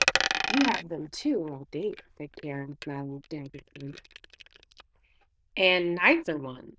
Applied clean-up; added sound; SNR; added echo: neural diffusion model UNIVERSE++.